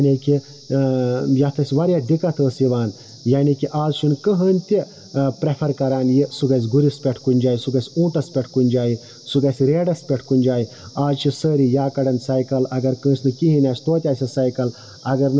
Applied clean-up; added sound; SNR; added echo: none; none; none; reverberation time 0.3 s.